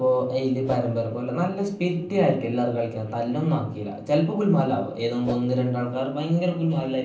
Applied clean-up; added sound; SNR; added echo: neural separator model SepFormer DNS4.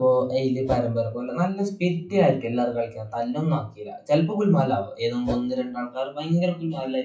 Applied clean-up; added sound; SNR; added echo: classical method WPE with log-MMSE.